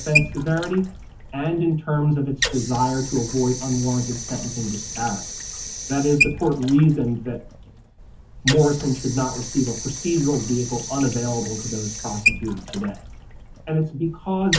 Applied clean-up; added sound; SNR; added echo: none; Sink (filling or washing) / Water; 6 dB; reverberation time 0.3 s.